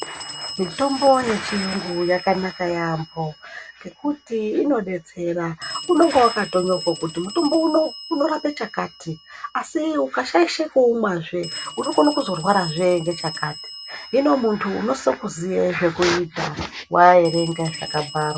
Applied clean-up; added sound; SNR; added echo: none; Telephone; 16 dB; none.